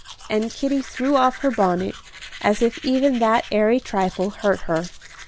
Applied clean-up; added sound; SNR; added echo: none; Domestic sounds, home sounds; 18 dB; none.